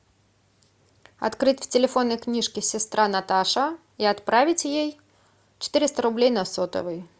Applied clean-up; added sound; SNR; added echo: none; none; none; none.